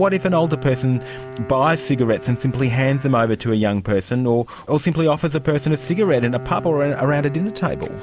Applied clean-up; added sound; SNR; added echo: none; Bowed string instrument; 15 dB; none.